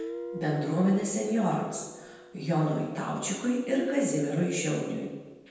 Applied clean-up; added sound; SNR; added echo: none; Guitar; 15 dB; reverberation time 1.1 s.